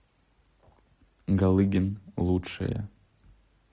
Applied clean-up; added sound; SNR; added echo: none; none; none; none.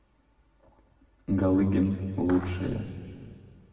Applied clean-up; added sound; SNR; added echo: none; Clapping; 17 dB; reverberation time 1.9 s.